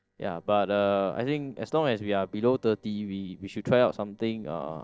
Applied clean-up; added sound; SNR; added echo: neural separator model SepFormer DNS4.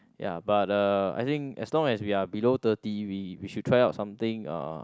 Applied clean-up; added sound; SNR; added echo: none; none; none; none.